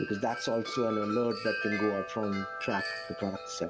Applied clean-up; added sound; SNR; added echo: none; Wind chime; 6 dB; none.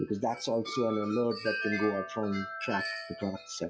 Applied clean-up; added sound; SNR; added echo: classical method log-MMSE.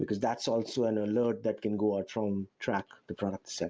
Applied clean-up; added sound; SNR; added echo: none; none; none; none.